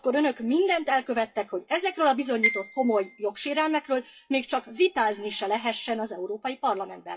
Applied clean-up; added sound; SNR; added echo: classical method WPE with log-MMSE.